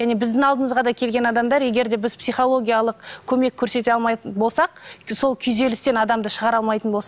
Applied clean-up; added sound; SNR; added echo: none; none; none; none.